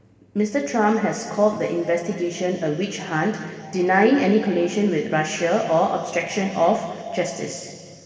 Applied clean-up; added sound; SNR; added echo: none; none; none; reverberation time 2.4 s.